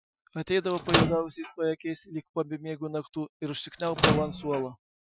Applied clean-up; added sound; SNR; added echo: classical method Wiener filter.